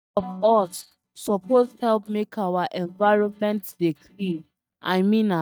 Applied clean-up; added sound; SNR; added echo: neural mask model DeepFilterNet 3.